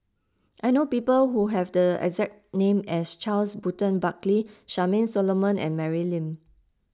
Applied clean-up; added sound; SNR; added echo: none; none; none; none.